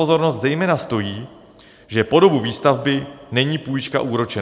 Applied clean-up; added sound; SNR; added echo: none; none; none; none.